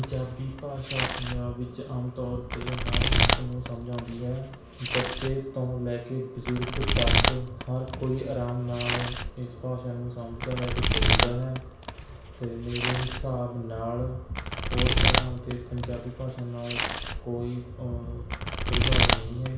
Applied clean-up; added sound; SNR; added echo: none; Domestic sounds, home sounds; -3 dB; reverberation time 0.7 s.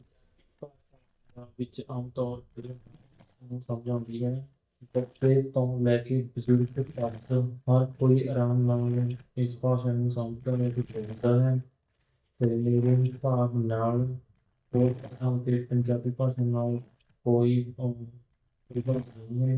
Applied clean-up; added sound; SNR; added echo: neural mask model DeepFilterNet 3.